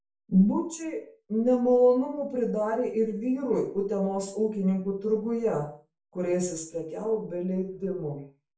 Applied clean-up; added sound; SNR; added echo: none; none; none; reverberation time 0.4 s.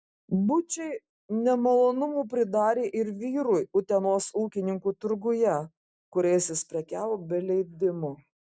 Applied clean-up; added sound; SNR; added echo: none; none; none; none.